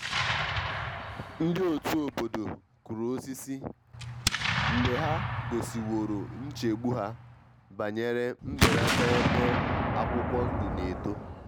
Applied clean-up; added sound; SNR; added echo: none; Explosion; -2 dB; none.